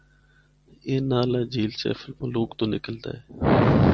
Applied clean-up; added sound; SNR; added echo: none; none; none; none.